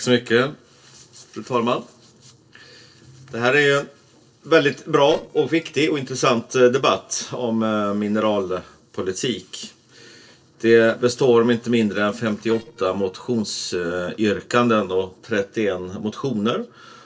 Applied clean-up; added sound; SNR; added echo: neural separator model SepFormer DNS4.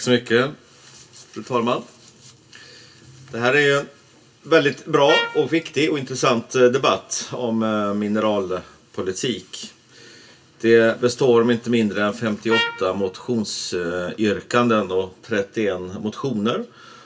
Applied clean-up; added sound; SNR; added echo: none; Trumpet; 7 dB; reverberation time 0.2 s.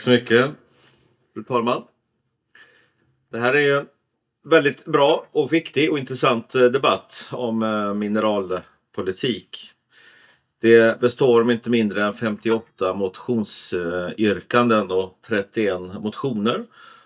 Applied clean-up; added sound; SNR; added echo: neural mask model DeepFilterNet 3.